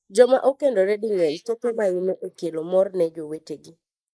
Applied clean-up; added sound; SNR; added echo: neural mask model Resemble Enhance denoiser.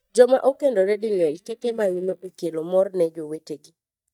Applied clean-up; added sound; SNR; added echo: neural mask model DeepFilterNet 3.